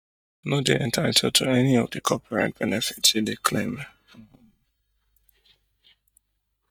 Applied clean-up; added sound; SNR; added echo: neural mask model DeepFilterNet 3.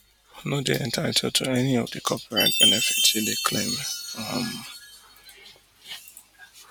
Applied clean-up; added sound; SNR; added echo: none; Chime; 1 dB; none.